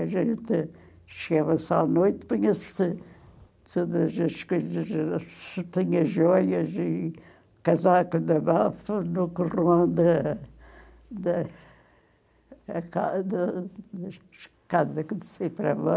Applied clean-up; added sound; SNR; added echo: none; none; none; none.